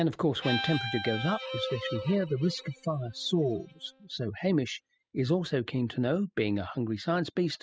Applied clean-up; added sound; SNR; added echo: classical method spectral subtraction.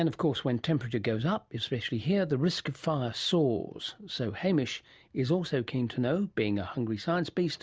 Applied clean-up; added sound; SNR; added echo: none; none; none; none.